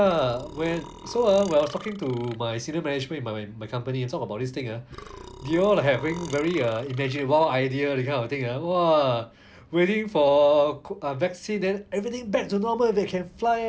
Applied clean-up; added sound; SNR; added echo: none; Burping, eructation; 17 dB; none.